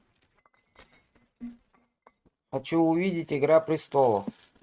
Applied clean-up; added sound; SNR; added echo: neural mask model RNNoise.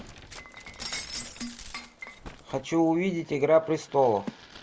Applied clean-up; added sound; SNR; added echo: none; Shatter; 14 dB; none.